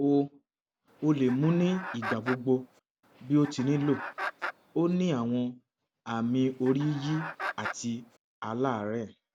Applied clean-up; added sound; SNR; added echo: none; Chicken, rooster; 11 dB; none.